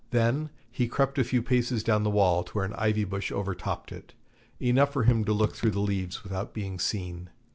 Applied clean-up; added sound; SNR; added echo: none; Raindrop / Drip; 8 dB; none.